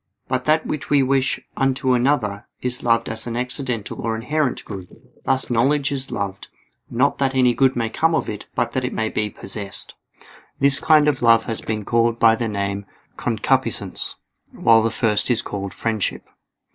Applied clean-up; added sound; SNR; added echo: neural mask model Resemble Enhance denoiser.